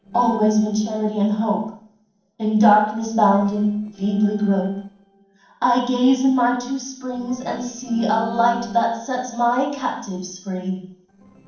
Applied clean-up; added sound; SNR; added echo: neural separator model SepFormer DNS4.